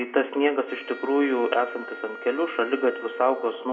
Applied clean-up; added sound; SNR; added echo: none; Wind instrument, woodwind instrument; 13 dB; reverberation time 1.1 s.